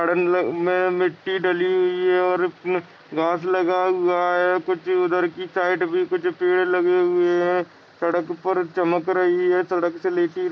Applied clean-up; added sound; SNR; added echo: none; none; none; none.